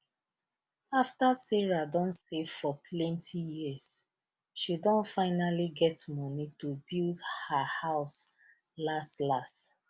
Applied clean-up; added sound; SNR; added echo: none; none; none; none.